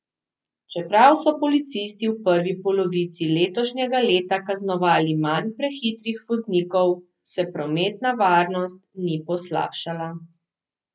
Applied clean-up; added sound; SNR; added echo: none; none; none; none.